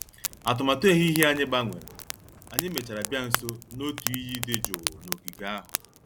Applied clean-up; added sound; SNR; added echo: none; Fire; 7 dB; none.